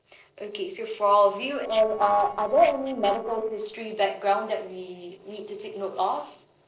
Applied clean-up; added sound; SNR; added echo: neural separator model SepFormer DNS4.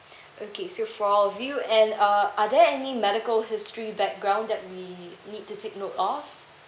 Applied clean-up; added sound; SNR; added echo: none; none; none; none.